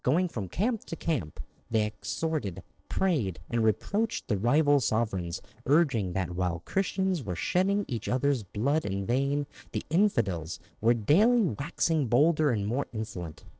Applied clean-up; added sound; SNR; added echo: neural separator model SepFormer DNS4.